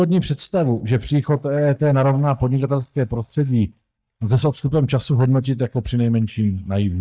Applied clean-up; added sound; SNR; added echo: neural mask model DeepFilterNet 3.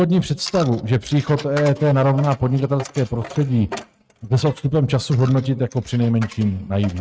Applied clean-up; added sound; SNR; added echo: neural mask model RNNoise.